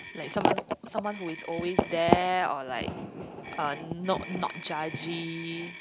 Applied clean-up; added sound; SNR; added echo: none; Motor vehicle (road); 16 dB; none.